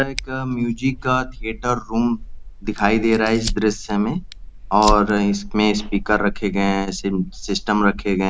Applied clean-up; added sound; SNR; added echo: none; Fire; 10 dB; none.